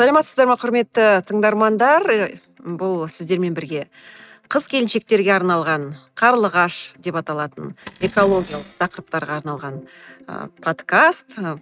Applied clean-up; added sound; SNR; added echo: neural mask model RNNoise.